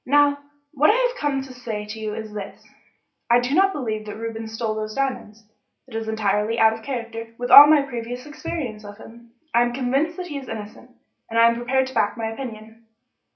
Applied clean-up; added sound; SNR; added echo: none; none; none; reverberation time 0.3 s.